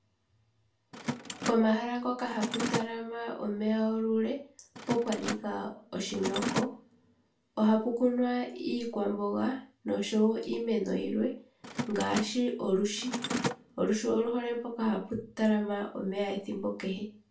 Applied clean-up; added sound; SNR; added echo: none; Mechanisms; 7 dB; reverberation time 0.3 s.